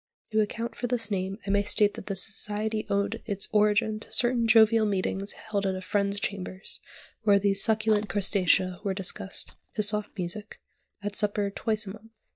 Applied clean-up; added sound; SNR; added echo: neural mask model DeepFilterNet 3.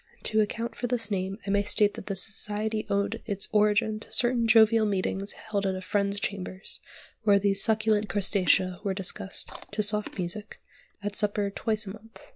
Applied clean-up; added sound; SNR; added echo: neural mask model Resemble Enhance denoiser.